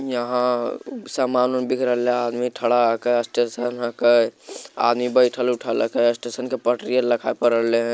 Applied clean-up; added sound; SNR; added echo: none; none; none; none.